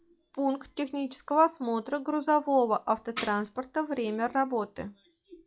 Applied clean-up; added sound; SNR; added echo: classical method log-MMSE.